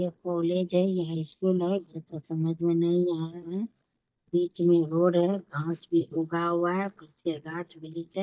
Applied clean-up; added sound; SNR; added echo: neural mask model DeepFilterNet 3.